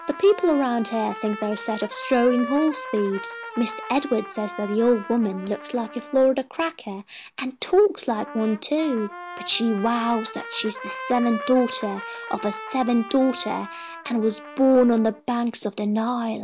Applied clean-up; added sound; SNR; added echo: none; Trumpet; 14 dB; none.